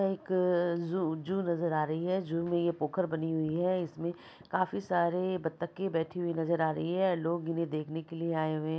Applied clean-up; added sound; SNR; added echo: none; none; none; none.